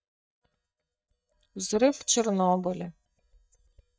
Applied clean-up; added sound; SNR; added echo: neural mask model DeepFilterNet 3.